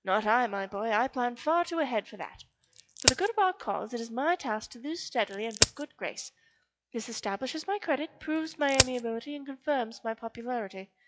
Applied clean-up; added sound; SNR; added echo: classical method log-MMSE.